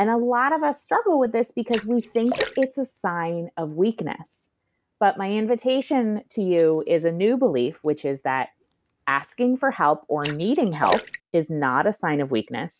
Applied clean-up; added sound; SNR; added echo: none; Splash, splatter; 10 dB; none.